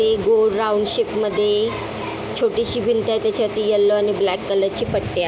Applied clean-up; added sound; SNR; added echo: none; none; none; none.